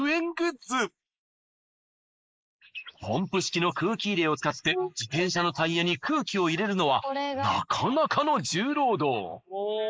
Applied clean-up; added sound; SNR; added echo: neural mask model Resemble Enhance denoiser.